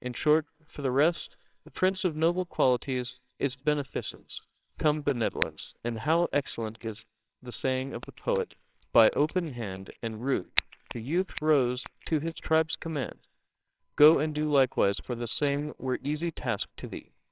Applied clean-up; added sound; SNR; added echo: neural separator model SepFormer WHAMR!.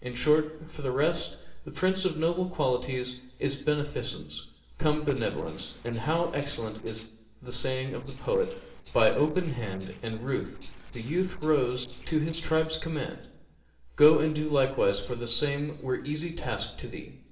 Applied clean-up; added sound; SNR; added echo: neural separator model SepFormer DNS4.